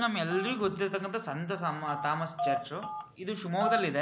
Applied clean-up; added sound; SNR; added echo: none; Telephone; 6 dB; none.